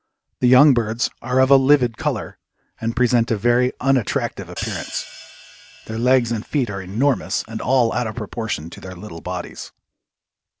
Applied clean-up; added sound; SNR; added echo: none; Hi-hat; 17 dB; none.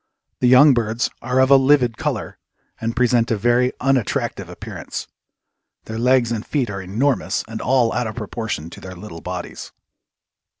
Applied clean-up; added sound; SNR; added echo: none; none; none; none.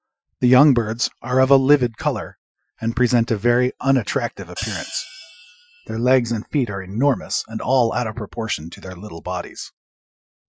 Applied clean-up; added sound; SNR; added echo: classical method Wiener filter.